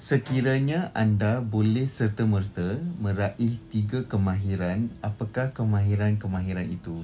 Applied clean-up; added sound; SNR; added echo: none; Bowed string instrument; 19 dB; none.